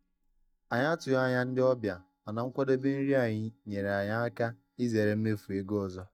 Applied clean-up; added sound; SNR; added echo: neural mask model DeepFilterNet 3.